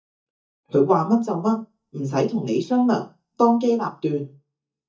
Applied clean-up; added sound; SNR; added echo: neural mask model DeepFilterNet 3.